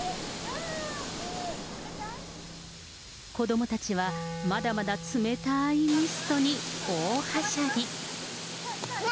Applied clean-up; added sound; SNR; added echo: none; Wind instrument, woodwind instrument; 13 dB; none.